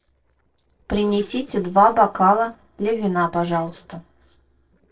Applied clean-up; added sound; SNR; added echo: neural separator model SepFormer DNS4.